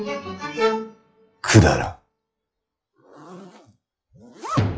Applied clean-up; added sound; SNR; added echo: classical method log-MMSE.